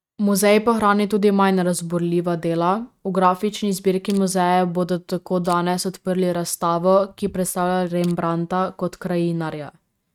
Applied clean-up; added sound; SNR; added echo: neural mask model RNNoise.